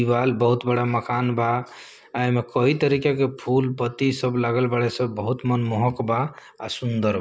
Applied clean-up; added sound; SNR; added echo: none; none; none; none.